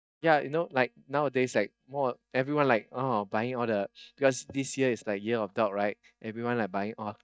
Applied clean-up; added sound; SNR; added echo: neural mask model DeepFilterNet 3.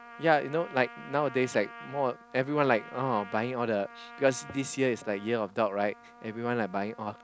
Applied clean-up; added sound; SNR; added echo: none; Trumpet; 18 dB; none.